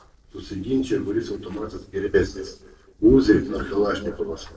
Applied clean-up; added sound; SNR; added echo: neural separator model SepFormer DNS4.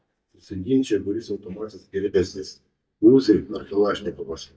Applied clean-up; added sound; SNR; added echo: neural mask model DeepFilterNet 3.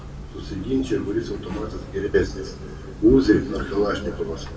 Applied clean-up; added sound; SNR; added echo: none; Breathing; 11 dB; reverberation time 1.9 s.